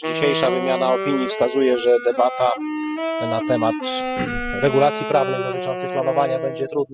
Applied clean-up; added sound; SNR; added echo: classical method spectral subtraction.